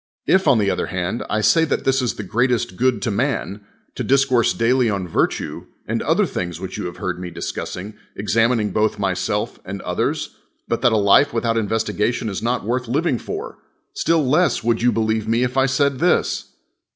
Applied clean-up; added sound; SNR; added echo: none; none; none; none.